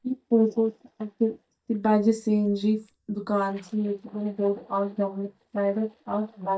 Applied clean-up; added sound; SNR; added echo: neural mask model DeepFilterNet 3.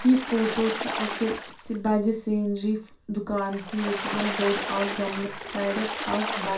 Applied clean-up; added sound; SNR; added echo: none; Water / Splash, splatter; 6 dB; reverberation time 0.2 s.